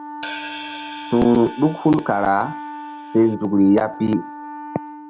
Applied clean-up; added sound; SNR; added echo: none; Wind instrument, woodwind instrument + Hi-hat; 13 dB; none.